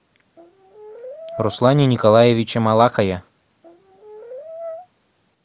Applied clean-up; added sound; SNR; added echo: none; Brass instrument; 16 dB; none.